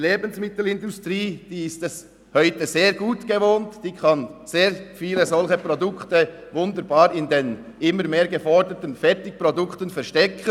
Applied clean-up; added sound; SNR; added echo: none; none; none; none.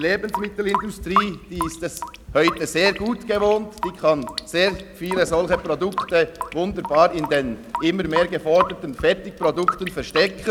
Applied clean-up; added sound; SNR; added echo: none; Drip / Sink (filling or washing) / Water tap, faucet; 8 dB; none.